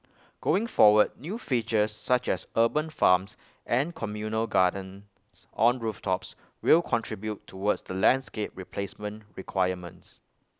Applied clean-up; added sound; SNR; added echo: none; none; none; none.